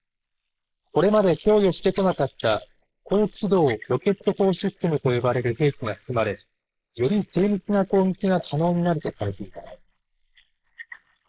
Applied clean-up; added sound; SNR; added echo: neural mask model Resemble Enhance denoiser.